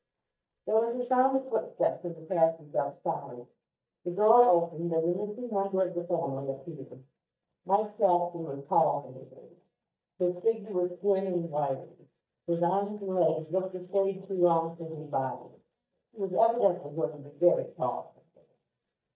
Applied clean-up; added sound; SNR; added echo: neural mask model DeepFilterNet 3.